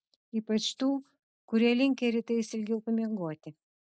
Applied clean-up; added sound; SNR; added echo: none; none; none; none.